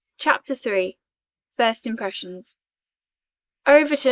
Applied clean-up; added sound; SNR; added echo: neural mask model Resemble Enhance denoiser.